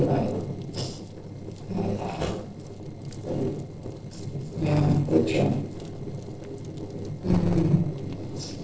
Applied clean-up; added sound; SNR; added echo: neural separator model SepFormer DNS4.